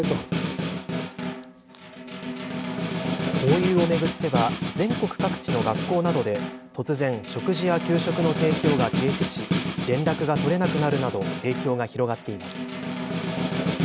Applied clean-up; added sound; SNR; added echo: none; Snare drum; 1 dB; none.